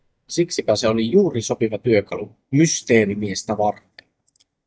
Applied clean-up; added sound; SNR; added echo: neural mask model DeepFilterNet 3.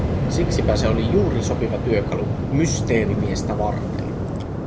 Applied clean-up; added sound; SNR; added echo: none; Waves, surf; -2 dB; none.